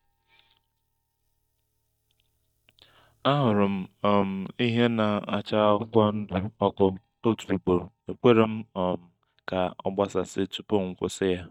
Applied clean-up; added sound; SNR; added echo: neural mask model DeepFilterNet 3.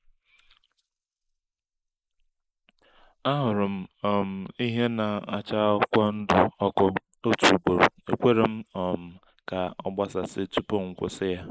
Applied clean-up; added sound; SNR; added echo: neural mask model Resemble Enhance denoiser.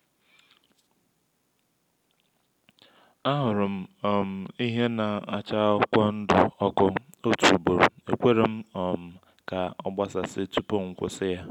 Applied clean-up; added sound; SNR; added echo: none; none; none; none.